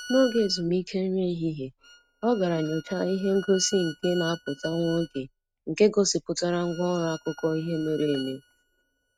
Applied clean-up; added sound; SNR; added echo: neural mask model RNNoise.